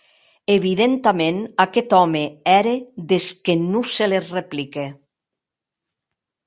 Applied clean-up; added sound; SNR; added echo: none; none; none; none.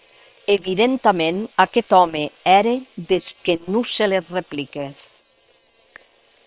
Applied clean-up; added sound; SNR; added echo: neural separator model SepFormer WHAM!.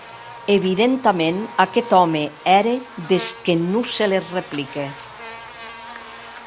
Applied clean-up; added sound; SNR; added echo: none; Buzz; 17 dB; none.